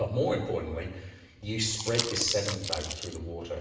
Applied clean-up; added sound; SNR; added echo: none; Crumpling, crinkling; 4 dB; reverberation time 1.0 s.